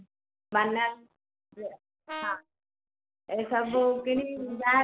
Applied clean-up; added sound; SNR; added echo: none; Brass instrument; 11 dB; none.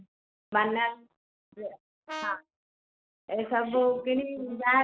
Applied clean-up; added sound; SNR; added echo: neural mask model RNNoise.